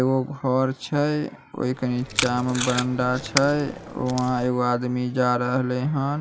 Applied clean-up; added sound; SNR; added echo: none; Packing tape, duct tape; 8 dB; none.